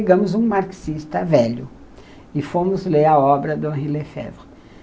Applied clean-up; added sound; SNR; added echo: none; none; none; none.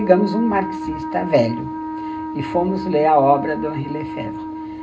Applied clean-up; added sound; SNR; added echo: none; Wind instrument, woodwind instrument; 8 dB; reverberation time 0.2 s.